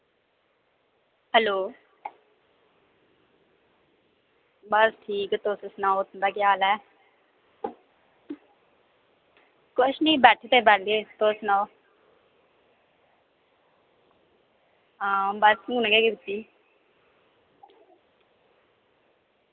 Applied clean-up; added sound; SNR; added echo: none; none; none; none.